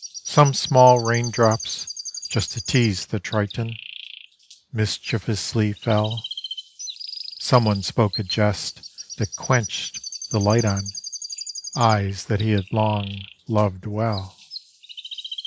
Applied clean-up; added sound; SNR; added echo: none; Chirp, tweet; 13 dB; none.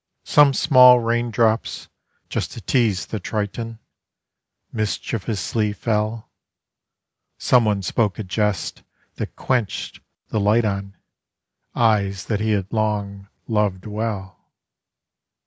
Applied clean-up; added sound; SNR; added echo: none; none; none; none.